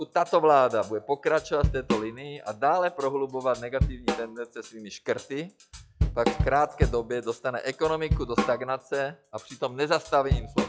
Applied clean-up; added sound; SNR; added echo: classical method log-MMSE.